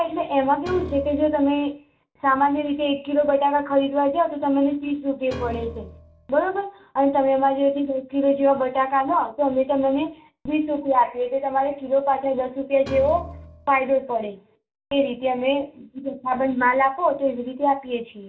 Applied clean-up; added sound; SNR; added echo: none; Piano; 14 dB; reverberation time 0.2 s.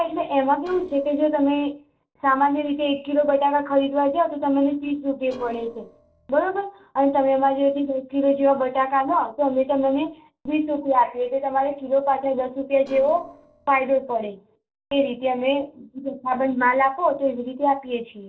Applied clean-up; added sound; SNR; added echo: neural separator model SepFormer DNS4.